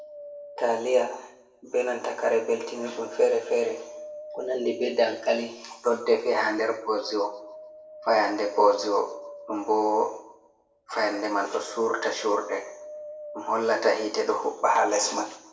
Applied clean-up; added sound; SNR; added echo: none; Wind; 18 dB; reverberation time 0.6 s.